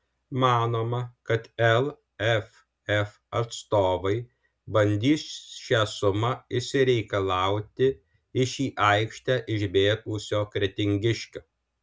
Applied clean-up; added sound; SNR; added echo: none; none; none; none.